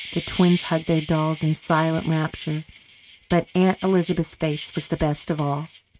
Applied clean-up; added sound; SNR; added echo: neural mask model RNNoise.